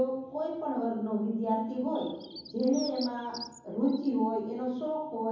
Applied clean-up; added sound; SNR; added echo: none; Bird; 17 dB; reverberation time 0.9 s.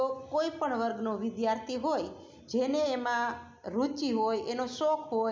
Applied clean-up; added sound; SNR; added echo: none; none; none; none.